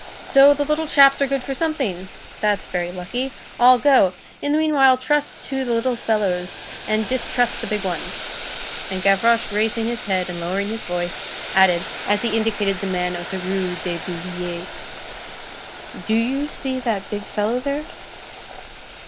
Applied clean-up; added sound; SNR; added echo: none; Boiling; 10 dB; none.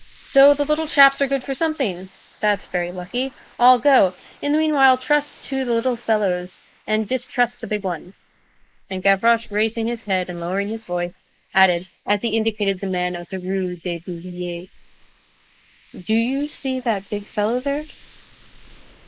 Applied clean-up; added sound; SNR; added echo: neural mask model Resemble Enhance denoiser.